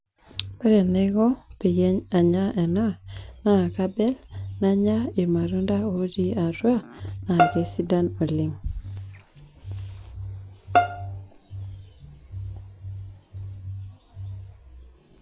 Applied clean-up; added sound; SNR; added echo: none; Bowed string instrument; 3 dB; none.